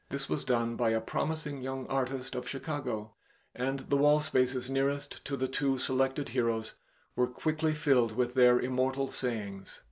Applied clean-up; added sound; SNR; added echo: none; none; none; none.